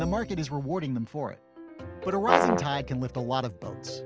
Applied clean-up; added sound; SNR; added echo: none; Brass instrument; -4 dB; none.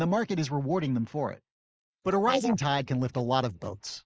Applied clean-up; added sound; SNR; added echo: neural mask model Resemble Enhance denoiser.